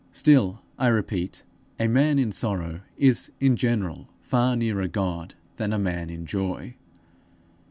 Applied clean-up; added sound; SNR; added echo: none; none; none; none.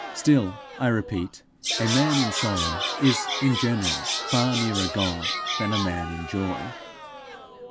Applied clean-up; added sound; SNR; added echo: none; Crowd + Bird vocalization, bird call, bird song; 4 dB; none.